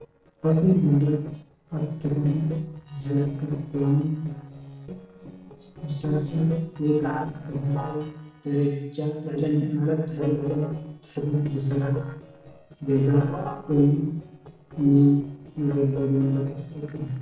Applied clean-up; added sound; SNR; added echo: neural separator model SepFormer DNS4.